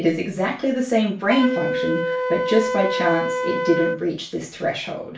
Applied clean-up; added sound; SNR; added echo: none; Wind instrument, woodwind instrument; 4 dB; reverberation time 0.3 s.